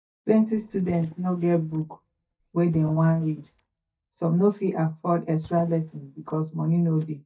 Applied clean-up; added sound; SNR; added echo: neural mask model DeepFilterNet 3.